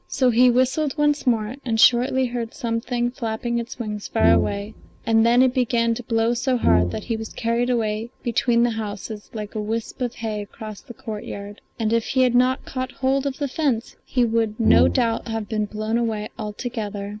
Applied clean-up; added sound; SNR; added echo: none; Brass instrument; 1 dB; none.